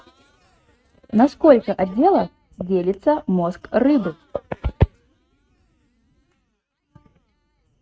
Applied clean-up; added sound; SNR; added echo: neural mask model RNNoise.